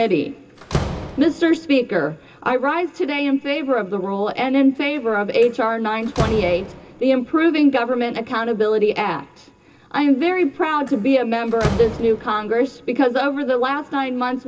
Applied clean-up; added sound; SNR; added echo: none; Slam; 13 dB; reverberation time 0.2 s.